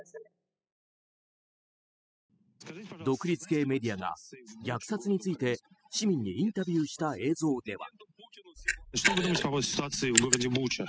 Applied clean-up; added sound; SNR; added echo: classical method spectral subtraction.